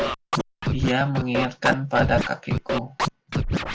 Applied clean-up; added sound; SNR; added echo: none; Scratching (performance technique); 0 dB; none.